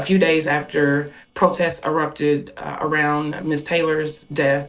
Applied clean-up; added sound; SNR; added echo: neural separator model SepFormer DNS4.